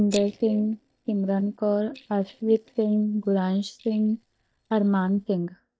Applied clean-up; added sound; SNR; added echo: neural mask model DeepFilterNet 3.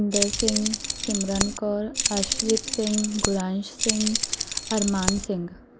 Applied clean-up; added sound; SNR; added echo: none; Keys jangling; 0 dB; none.